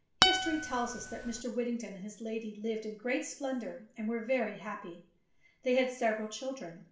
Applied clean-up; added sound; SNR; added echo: none; Acoustic guitar; -4 dB; reverberation time 0.5 s.